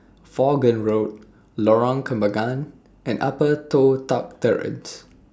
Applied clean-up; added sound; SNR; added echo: none; none; none; none.